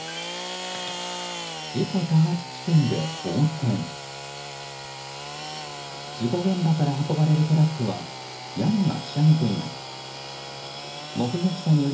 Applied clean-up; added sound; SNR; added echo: none; Sawing / Engine; 10 dB; reverberation time 0.4 s.